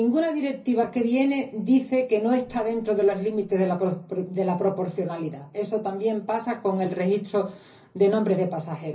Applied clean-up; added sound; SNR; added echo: none; none; none; reverberation time 0.5 s.